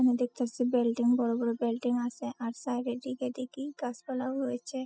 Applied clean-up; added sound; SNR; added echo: classical method spectral subtraction.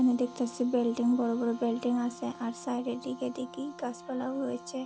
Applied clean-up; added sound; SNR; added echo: none; Brass instrument; 17 dB; none.